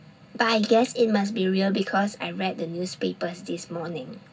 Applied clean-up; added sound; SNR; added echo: none; none; none; reverberation time 0.4 s.